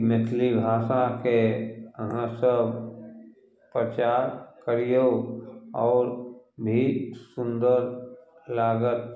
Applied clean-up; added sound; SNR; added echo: none; none; none; none.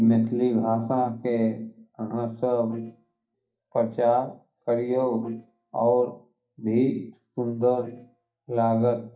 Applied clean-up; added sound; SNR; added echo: neural mask model DeepFilterNet 3.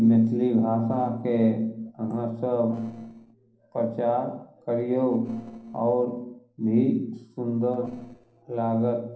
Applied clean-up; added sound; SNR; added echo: neural separator model SepFormer DNS4.